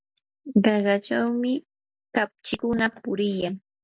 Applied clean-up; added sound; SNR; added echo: none; none; none; none.